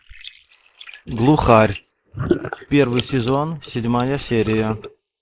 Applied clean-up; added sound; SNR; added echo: neural mask model Resemble Enhance denoiser.